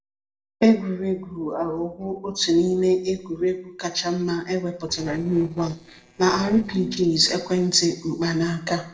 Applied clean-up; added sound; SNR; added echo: neural separator model SepFormer DNS4.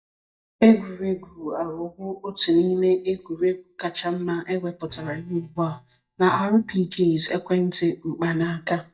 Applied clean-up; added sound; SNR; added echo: neural mask model DeepFilterNet 3.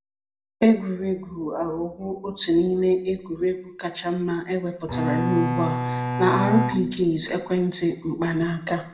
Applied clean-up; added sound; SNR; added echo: none; Bowed string instrument; 2 dB; reverberation time 0.6 s.